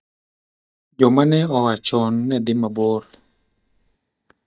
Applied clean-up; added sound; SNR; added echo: neural mask model DeepFilterNet 3.